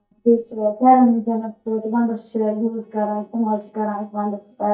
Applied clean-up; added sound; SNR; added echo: neural mask model DeepFilterNet 3.